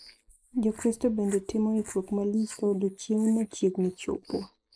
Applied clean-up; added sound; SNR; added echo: neural mask model Resemble Enhance denoiser.